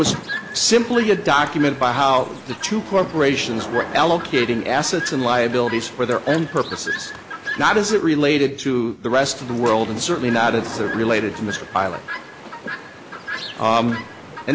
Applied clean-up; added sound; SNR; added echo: none; Chirp, tweet + Subway, metro, underground / Sliding door; 11 dB; none.